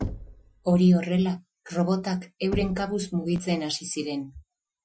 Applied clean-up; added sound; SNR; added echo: classical method Wiener filter.